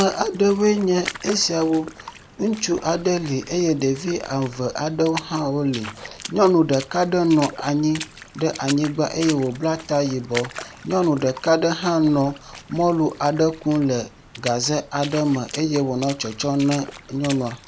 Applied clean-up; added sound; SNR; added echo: none; Water / Splash, splatter; 16 dB; none.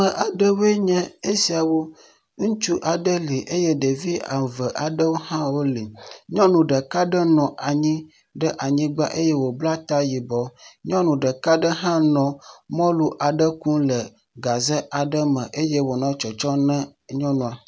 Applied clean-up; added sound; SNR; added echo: none; none; none; none.